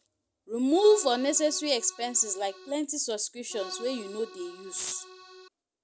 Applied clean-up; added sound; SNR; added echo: none; Accordion; 18 dB; none.